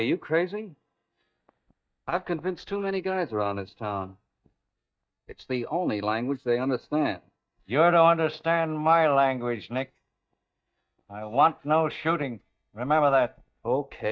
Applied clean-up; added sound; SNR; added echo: neural mask model DeepFilterNet 3.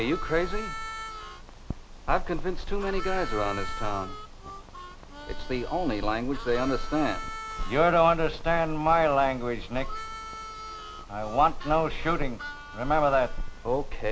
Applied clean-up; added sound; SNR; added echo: none; Harmonica; 14 dB; none.